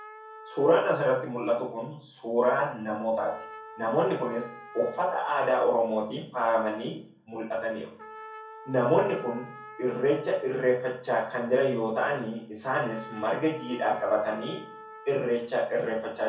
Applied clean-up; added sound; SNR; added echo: none; Trumpet; 19 dB; reverberation time 0.5 s.